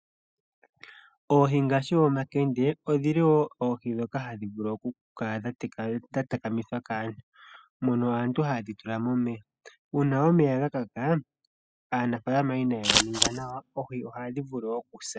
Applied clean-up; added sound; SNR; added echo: classical method spectral subtraction.